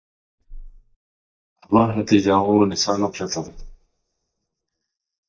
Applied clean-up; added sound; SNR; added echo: neural mask model DeepFilterNet 3.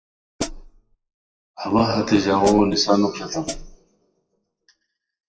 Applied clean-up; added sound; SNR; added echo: classical method WPE with log-MMSE.